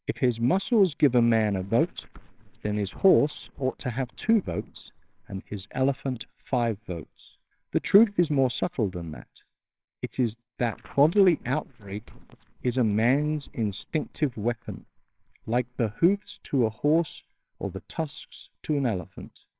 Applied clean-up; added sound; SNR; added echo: neural separator model SepFormer WHAMR!.